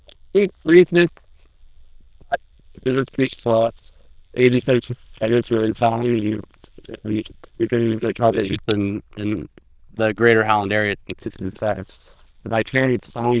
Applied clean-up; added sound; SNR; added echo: neural diffusion model UNIVERSE++.